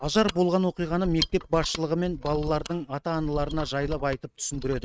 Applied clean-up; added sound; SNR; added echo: neural mask model RNNoise.